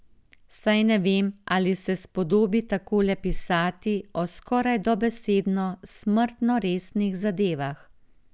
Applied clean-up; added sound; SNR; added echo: none; none; none; none.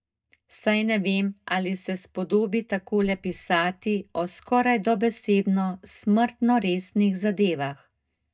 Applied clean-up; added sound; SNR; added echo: neural mask model DeepFilterNet 3.